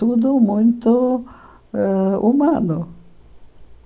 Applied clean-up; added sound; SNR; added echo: none; none; none; none.